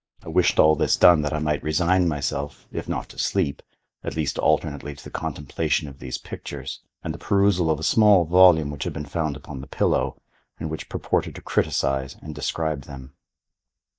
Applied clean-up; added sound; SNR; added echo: neural mask model DeepFilterNet 3.